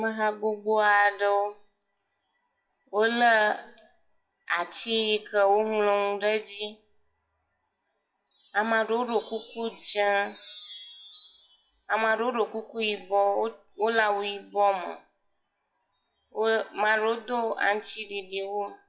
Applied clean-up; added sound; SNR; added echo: classical method WPE with log-MMSE.